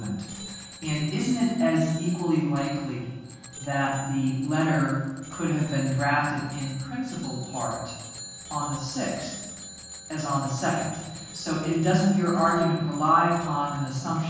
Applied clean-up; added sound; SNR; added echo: none; Bicycle bell; 16 dB; reverberation time 1.3 s.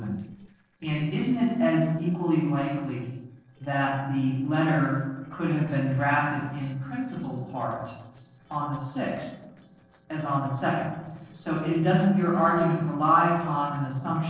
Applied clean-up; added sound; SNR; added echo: neural separator model SepFormer DNS4.